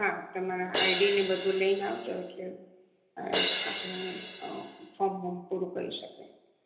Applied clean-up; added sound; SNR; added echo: none; Crash cymbal; -1 dB; reverberation time 0.8 s.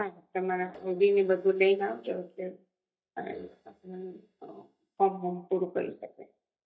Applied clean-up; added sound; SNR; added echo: neural mask model DeepFilterNet 3.